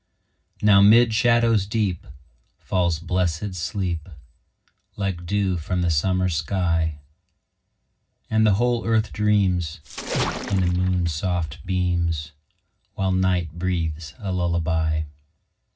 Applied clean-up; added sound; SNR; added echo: none; Splash, splatter; 8 dB; reverberation time 0.4 s.